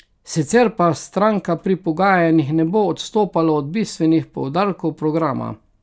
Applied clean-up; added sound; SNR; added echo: none; none; none; none.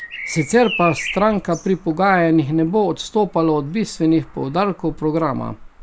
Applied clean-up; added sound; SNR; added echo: none; Bird vocalization, bird call, bird song; 15 dB; none.